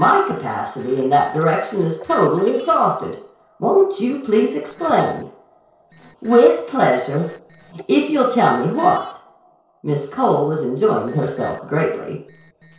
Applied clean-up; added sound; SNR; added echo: neural separator model SepFormer DNS4.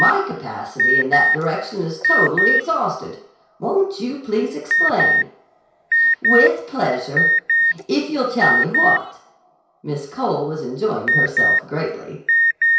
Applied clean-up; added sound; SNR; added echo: none; Alarm; -2 dB; reverberation time 0.6 s.